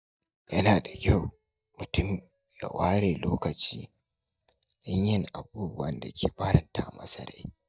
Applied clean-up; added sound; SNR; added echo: neural mask model DeepFilterNet 3.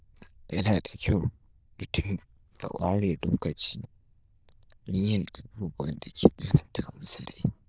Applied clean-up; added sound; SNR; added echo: neural diffusion model UNIVERSE++.